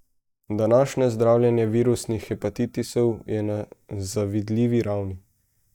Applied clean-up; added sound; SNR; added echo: neural mask model DeepFilterNet 3.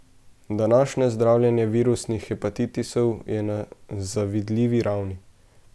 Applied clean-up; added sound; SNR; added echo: none; none; none; none.